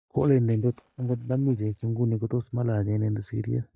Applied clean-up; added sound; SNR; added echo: neural mask model DeepFilterNet 3.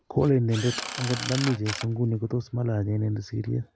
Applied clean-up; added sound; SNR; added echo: none; Drill; 12 dB; none.